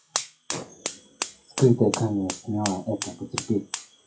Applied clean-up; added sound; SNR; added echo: classical method WPE with log-MMSE.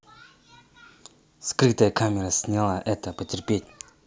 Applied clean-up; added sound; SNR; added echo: none; none; none; none.